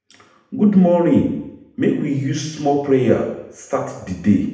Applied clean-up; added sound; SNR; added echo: none; none; none; reverberation time 0.8 s.